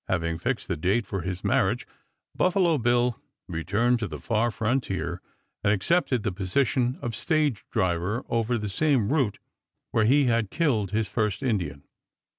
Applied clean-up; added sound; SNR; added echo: none; none; none; none.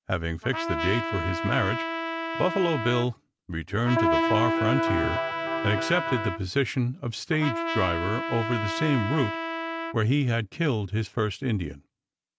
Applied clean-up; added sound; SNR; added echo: none; Trumpet + Electric guitar; 2 dB; none.